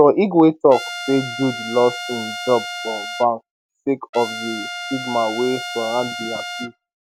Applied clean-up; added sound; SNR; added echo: none; Trumpet; 10 dB; none.